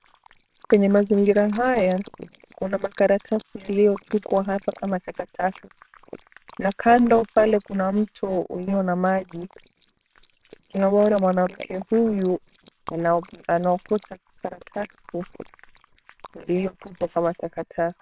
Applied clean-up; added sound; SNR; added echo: neural separator model SepFormer WHAMR!.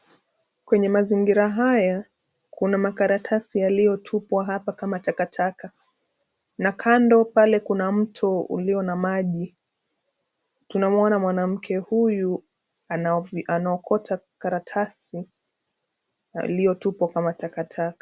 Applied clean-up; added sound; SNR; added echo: none; none; none; none.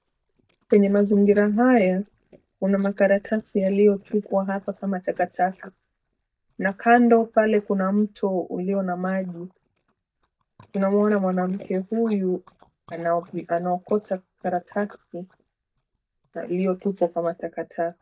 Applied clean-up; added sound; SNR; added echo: neural mask model DeepFilterNet 3.